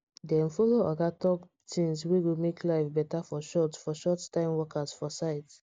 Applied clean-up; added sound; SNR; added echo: none; none; none; none.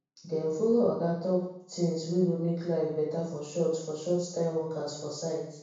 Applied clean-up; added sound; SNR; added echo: none; none; none; reverberation time 0.7 s.